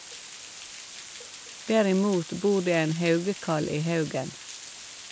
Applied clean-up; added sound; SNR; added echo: none; Water; 14 dB; none.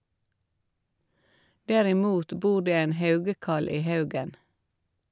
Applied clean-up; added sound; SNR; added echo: none; none; none; none.